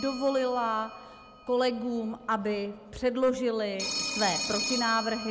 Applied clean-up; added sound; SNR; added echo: none; Telephone; 8 dB; none.